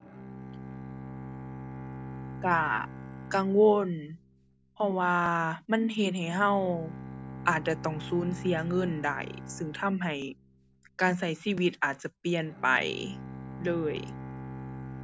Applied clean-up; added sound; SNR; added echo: none; Bowed string instrument; 12 dB; none.